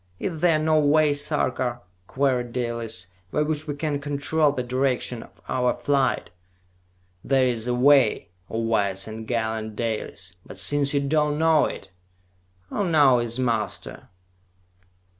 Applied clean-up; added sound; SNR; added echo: none; none; none; none.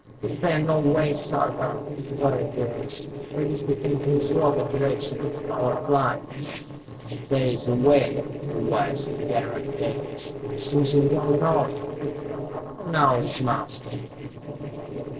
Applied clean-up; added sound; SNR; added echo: neural separator model SepFormer DNS4.